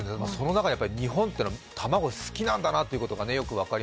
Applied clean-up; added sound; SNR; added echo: none; none; none; none.